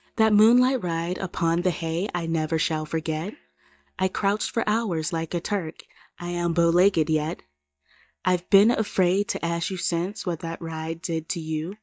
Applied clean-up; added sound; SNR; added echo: neural mask model DeepFilterNet 3.